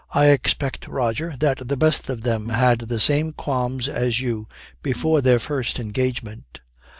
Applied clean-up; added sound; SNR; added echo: neural mask model DeepFilterNet 3.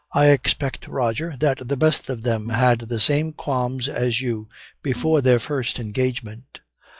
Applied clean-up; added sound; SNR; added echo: classical method log-MMSE.